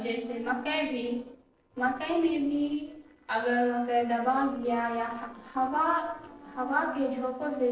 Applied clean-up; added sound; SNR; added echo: neural separator model SepFormer DNS4.